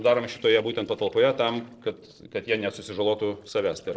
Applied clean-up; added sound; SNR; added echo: neural separator model SepFormer DNS4.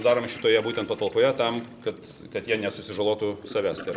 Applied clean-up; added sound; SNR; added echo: none; Wind instrument, woodwind instrument + Toilet flush / Gurgling; 20 dB; none.